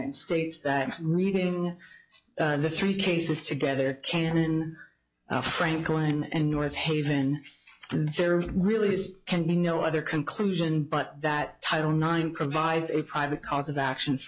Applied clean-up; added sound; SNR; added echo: classical method log-MMSE.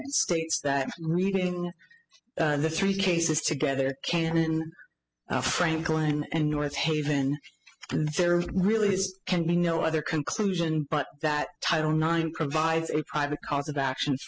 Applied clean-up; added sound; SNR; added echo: classical method spectral subtraction.